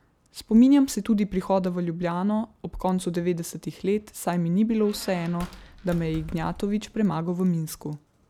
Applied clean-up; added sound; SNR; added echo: none; Squeak; 17 dB; none.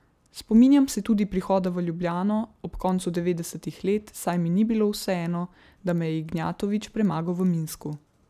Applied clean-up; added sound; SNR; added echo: none; none; none; none.